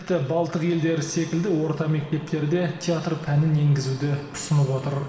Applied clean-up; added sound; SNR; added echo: none; none; none; reverberation time 2.0 s.